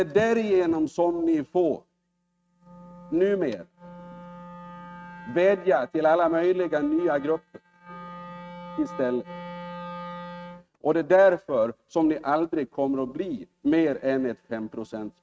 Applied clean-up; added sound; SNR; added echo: neural mask model RNNoise.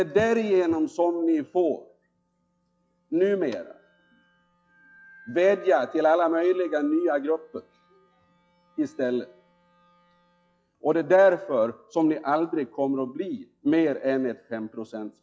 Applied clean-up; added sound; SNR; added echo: classical method log-MMSE.